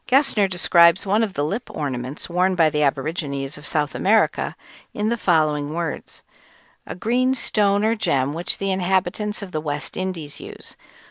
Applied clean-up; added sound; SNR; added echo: none; none; none; none.